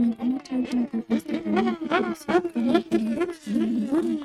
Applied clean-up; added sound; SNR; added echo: neural mask model RNNoise.